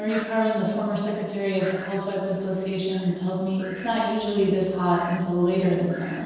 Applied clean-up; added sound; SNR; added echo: neural separator model SepFormer DNS4.